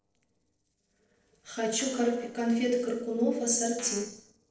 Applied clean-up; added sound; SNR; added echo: neural separator model SepFormer DNS4.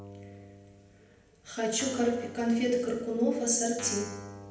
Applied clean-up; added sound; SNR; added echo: none; Guitar; 17 dB; reverberation time 0.8 s.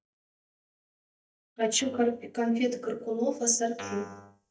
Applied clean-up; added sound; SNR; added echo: neural mask model DeepFilterNet 3.